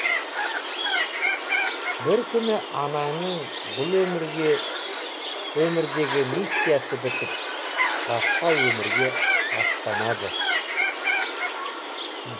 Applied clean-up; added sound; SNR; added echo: none; Bird; -2 dB; none.